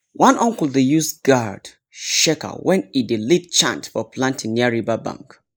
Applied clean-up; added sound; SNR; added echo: neural mask model Resemble Enhance denoiser.